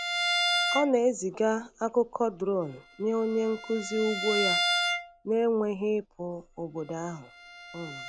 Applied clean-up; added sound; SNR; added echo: none; Bowed string instrument; 4 dB; none.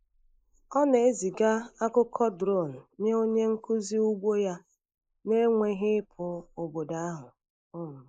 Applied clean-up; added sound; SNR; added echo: neural mask model Resemble Enhance denoiser.